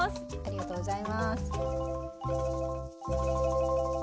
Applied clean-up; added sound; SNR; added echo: none; none; none; none.